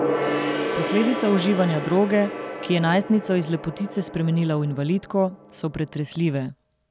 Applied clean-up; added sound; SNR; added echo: none; Gong; 6 dB; none.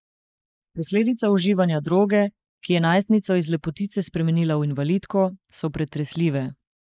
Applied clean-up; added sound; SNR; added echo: neural mask model Resemble Enhance denoiser.